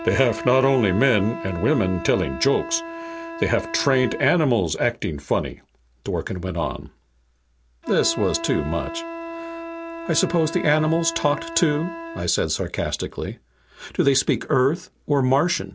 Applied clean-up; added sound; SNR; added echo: none; Wind instrument, woodwind instrument; 12 dB; none.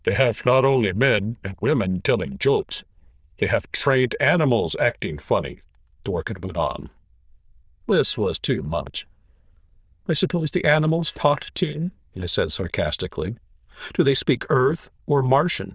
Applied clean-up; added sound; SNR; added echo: neural diffusion model UNIVERSE++.